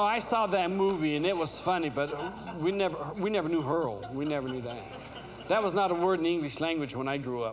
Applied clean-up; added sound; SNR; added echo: none; none; none; none.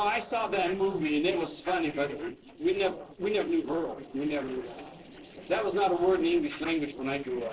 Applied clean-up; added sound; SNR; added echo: neural separator model SepFormer DNS4.